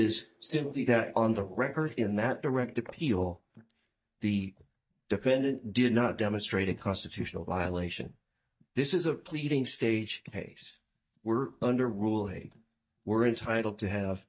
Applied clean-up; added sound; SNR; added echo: neural mask model DeepFilterNet 3.